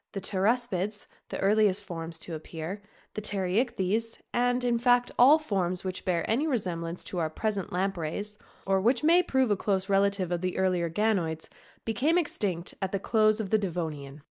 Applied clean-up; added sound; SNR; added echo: neural mask model Resemble Enhance denoiser.